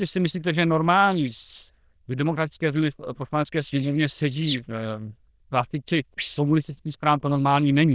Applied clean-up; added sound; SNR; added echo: neural diffusion model UNIVERSE++.